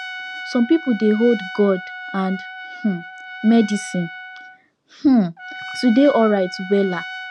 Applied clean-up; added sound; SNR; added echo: none; Trumpet; 13 dB; none.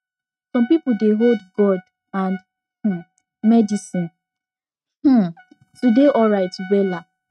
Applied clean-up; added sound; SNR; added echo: neural mask model RNNoise.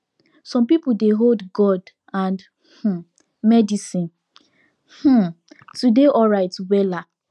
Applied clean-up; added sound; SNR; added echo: none; none; none; none.